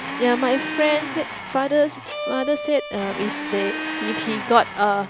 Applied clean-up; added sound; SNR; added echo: none; Bowed string instrument + Domestic sounds, home sounds; 7 dB; none.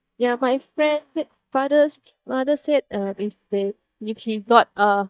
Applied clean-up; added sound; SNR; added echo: neural mask model DeepFilterNet 3.